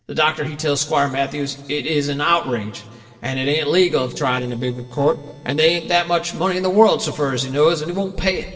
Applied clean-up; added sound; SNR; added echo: neural separator model SepFormer DNS4.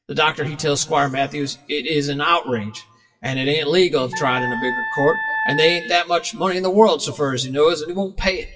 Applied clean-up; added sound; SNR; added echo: classical method WPE with log-MMSE.